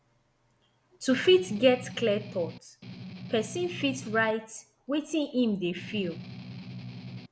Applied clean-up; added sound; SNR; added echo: none; Strum; 12 dB; none.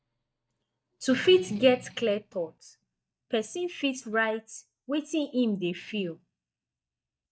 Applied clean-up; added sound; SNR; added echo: neural mask model DeepFilterNet 3.